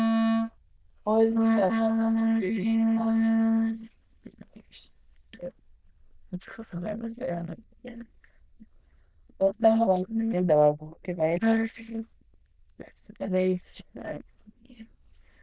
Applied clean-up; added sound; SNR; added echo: neural diffusion model UNIVERSE++.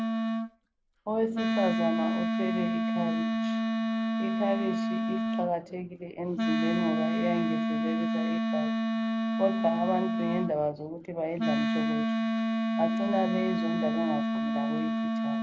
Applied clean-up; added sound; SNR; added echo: none; Wind instrument, woodwind instrument; -4 dB; none.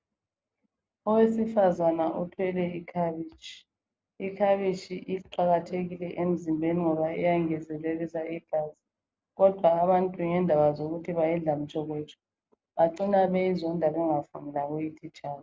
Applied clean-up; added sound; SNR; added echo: none; none; none; none.